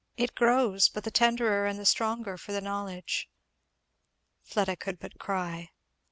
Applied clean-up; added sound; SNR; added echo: none; none; none; none.